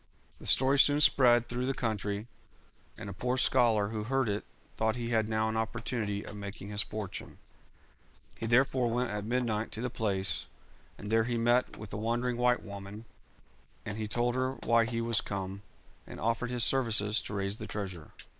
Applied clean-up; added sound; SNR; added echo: neural mask model Resemble Enhance denoiser.